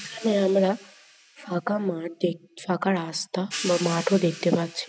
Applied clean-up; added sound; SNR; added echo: none; Hi-hat; 15 dB; none.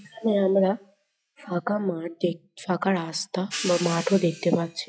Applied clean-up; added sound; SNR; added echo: classical method log-MMSE.